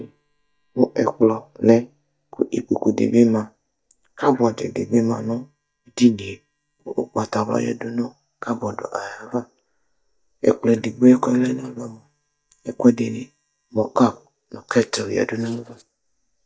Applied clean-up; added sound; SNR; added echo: neural mask model DeepFilterNet 3.